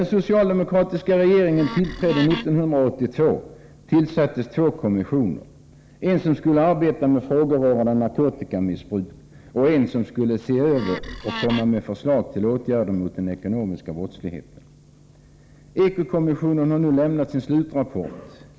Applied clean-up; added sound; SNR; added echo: none; Wood; 10 dB; none.